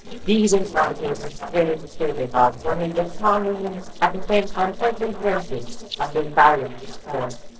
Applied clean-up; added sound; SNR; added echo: neural separator model SepFormer DNS4.